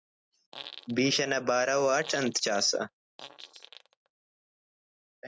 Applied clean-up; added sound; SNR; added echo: neural mask model RNNoise.